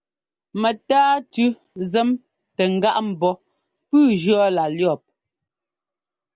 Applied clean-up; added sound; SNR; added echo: none; none; none; none.